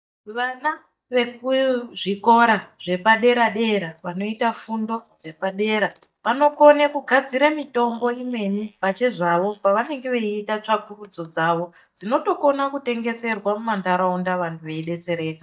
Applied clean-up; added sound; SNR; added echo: neural mask model DeepFilterNet 3.